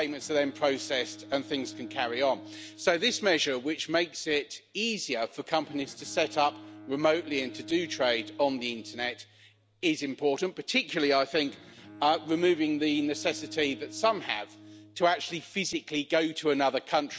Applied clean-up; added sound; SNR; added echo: none; Bowed string instrument; 19 dB; none.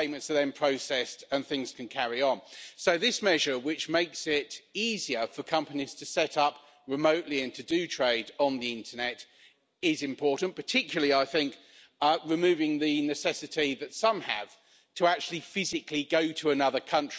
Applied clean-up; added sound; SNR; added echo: none; none; none; none.